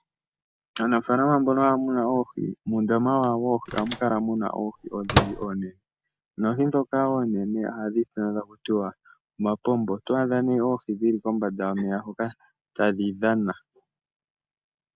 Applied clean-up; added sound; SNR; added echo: none; Microwave oven; 3 dB; none.